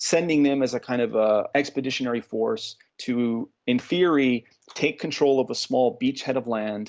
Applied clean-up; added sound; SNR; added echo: none; none; none; none.